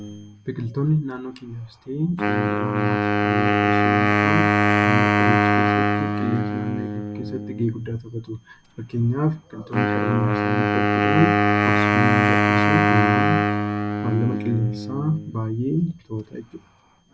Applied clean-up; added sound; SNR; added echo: none; Wind instrument, woodwind instrument; -5 dB; none.